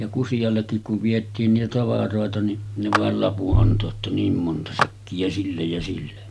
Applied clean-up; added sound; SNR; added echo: none; Clapping; 8 dB; none.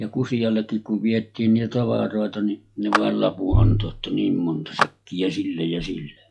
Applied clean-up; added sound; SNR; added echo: classical method log-MMSE.